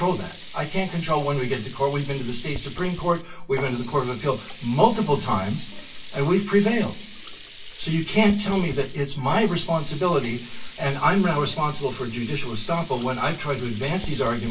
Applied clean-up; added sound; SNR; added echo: none; Sink (filling or washing); 17 dB; reverberation time 0.2 s.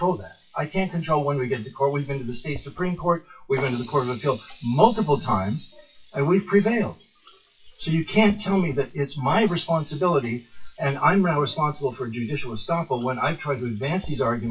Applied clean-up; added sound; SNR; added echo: classical method WPE with log-MMSE.